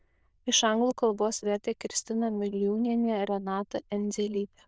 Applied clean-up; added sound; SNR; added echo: neural diffusion model UNIVERSE++.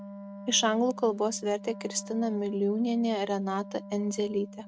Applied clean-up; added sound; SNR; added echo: none; Wind instrument, woodwind instrument; 14 dB; none.